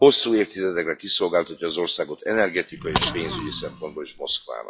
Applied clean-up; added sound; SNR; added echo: classical method log-MMSE.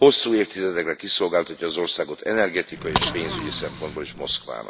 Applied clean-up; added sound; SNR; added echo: none; Bicycle; 5 dB; none.